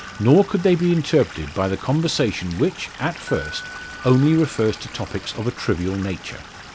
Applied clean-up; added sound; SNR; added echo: none; Door / Bell + Stream / Liquid; 16 dB; none.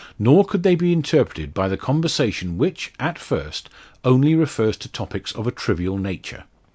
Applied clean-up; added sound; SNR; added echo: none; none; none; none.